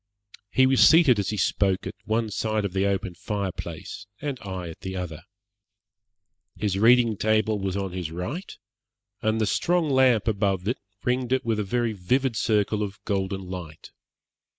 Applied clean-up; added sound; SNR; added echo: neural mask model Resemble Enhance denoiser.